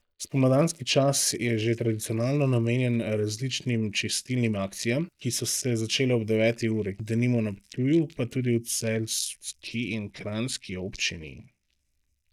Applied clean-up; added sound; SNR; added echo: neural mask model DeepFilterNet 3.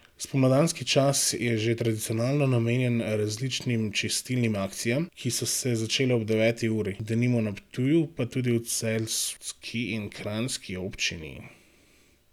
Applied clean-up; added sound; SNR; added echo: none; none; none; none.